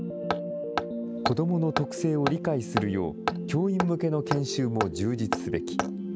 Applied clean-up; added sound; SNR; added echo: none; Hammer; 7 dB; none.